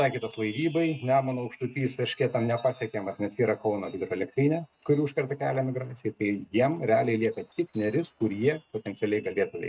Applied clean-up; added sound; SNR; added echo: neural mask model RNNoise.